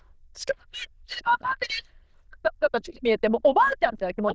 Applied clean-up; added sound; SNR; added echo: neural diffusion model UNIVERSE++.